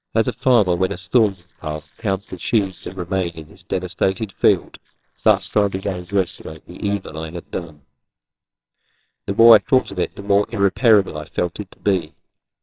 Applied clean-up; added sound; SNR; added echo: neural separator model SepFormer WHAMR!.